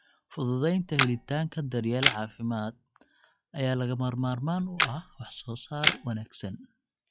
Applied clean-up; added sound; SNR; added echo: classical method log-MMSE.